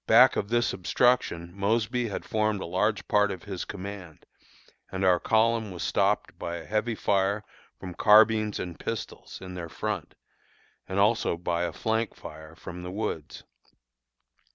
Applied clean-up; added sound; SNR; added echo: none; none; none; none.